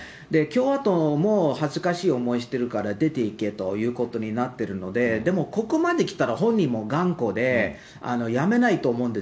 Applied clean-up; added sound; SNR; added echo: none; none; none; none.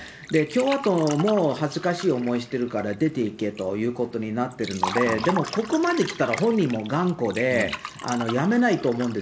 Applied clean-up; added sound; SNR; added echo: none; Liquid; 12 dB; none.